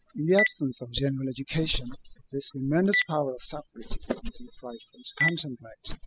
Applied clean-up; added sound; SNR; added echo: classical method spectral subtraction.